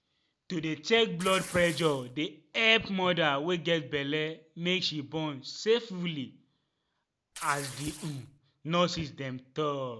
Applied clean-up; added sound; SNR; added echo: none; Tearing; 11 dB; none.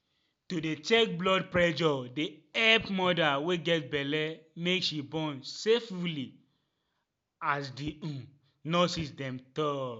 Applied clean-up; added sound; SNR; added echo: none; none; none; none.